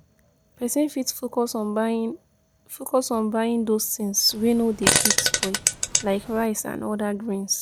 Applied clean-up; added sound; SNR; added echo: none; Fart; -1 dB; none.